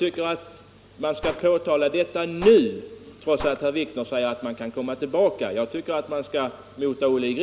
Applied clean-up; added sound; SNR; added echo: none; Gunshot, gunfire; 16 dB; none.